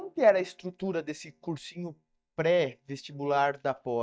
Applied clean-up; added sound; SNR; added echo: neural mask model DeepFilterNet 3.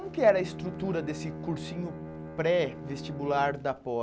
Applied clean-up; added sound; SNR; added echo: none; Bowed string instrument; 11 dB; none.